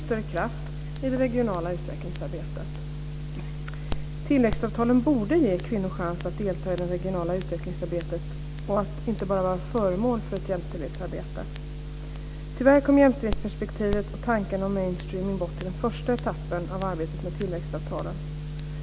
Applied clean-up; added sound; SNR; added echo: none; Scissors; 15 dB; none.